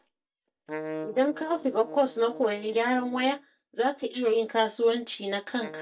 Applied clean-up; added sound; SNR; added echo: neural mask model DeepFilterNet 3.